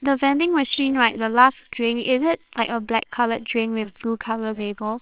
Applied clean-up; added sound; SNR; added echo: neural separator model SepFormer WHAMR!.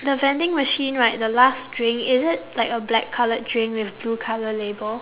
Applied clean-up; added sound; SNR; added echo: none; none; none; none.